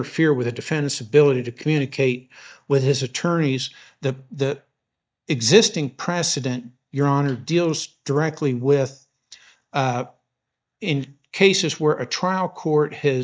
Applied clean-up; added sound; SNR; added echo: neural mask model DeepFilterNet 3.